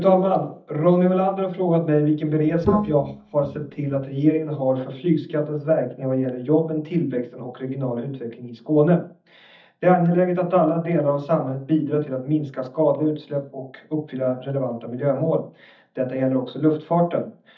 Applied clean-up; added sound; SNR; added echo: neural mask model DeepFilterNet 3.